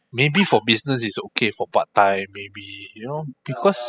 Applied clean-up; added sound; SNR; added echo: classical method spectral subtraction.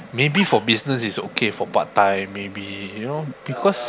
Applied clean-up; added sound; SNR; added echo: none; Animal; 13 dB; none.